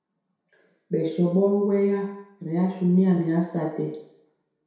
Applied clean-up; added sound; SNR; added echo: none; none; none; reverberation time 0.7 s.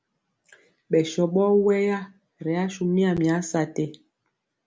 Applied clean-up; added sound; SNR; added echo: none; none; none; none.